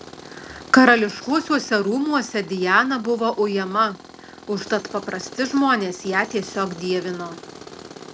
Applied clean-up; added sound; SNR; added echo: none; Tools; 18 dB; none.